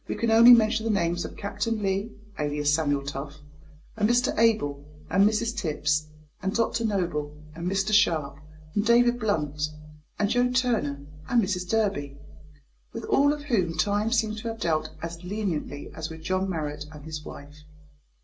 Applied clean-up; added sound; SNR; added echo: none; none; none; reverberation time 0.2 s.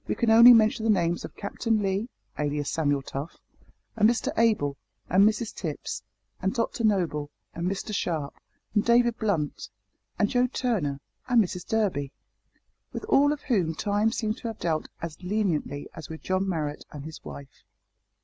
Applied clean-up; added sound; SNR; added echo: none; none; none; none.